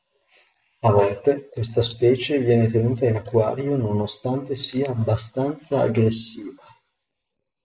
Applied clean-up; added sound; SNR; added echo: neural mask model Resemble Enhance denoiser.